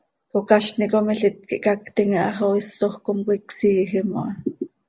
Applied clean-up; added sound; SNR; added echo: none; none; none; none.